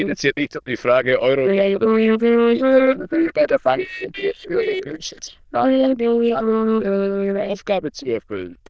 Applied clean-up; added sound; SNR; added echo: neural diffusion model UNIVERSE++.